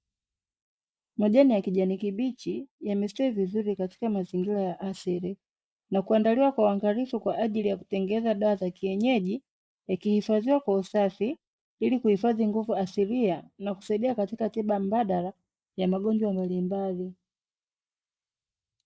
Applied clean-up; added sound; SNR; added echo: neural mask model Resemble Enhance denoiser.